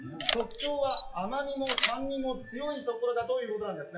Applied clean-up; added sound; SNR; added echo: classical method WPE with log-MMSE.